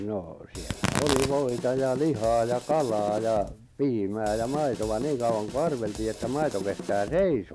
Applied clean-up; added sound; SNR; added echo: none; Tearing + Drum kit; 9 dB; none.